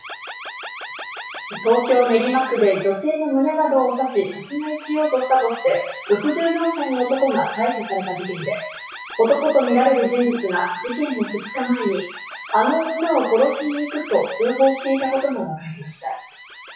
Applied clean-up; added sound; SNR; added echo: classical method WPE with log-MMSE.